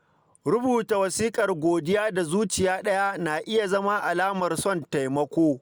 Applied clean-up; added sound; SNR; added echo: none; none; none; none.